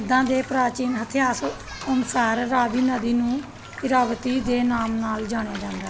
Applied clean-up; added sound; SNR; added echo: none; Bathtub (filling or washing) / Water + Gong; 20 dB; none.